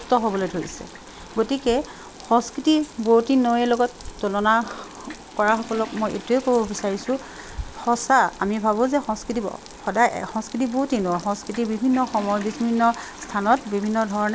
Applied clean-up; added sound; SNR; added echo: none; Toilet flush + Frying (food); 20 dB; none.